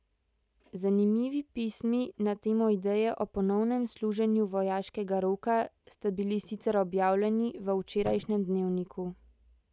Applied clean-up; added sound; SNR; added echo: none; Thump, thud; 18 dB; none.